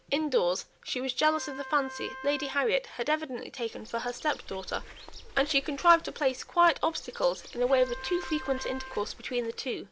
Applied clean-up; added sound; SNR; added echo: none; Wind instrument, woodwind instrument + Bird; 15 dB; none.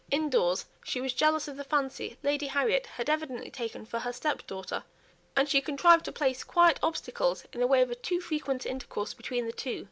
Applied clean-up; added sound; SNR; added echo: none; none; none; none.